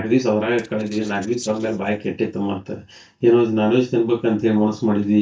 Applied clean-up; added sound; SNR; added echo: neural mask model DeepFilterNet 3.